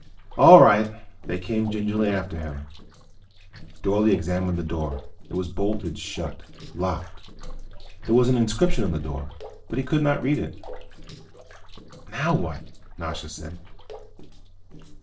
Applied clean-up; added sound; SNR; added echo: neural separator model SepFormer DNS4.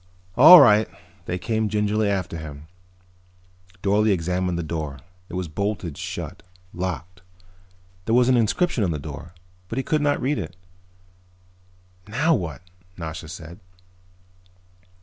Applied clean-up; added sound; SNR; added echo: none; none; none; none.